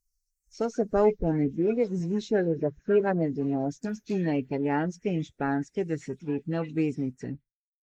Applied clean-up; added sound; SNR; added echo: neural mask model Resemble Enhance denoiser.